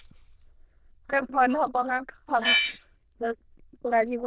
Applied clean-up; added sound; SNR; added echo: neural diffusion model UNIVERSE++.